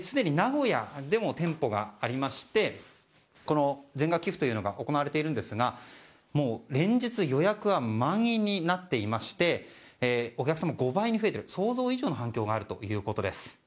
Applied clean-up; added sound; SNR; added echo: none; none; none; none.